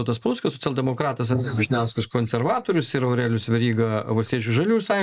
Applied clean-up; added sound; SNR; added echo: neural mask model Resemble Enhance denoiser.